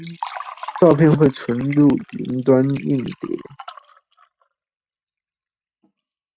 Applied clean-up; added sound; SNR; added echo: neural mask model RNNoise.